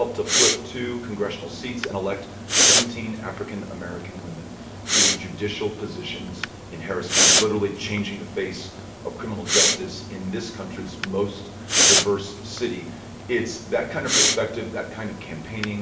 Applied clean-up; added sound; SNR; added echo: none; Respiratory sounds; -4 dB; reverberation time 0.9 s.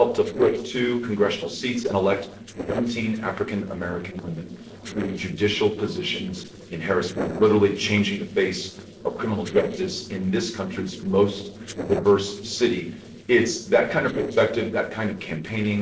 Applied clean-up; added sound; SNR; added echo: neural separator model SepFormer DNS4.